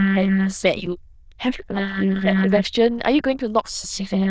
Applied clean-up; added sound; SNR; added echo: neural diffusion model UNIVERSE++.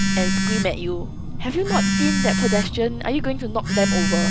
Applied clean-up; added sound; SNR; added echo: none; Telephone; -3 dB; none.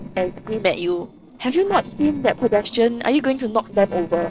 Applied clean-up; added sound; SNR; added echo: neural separator model SepFormer DNS4.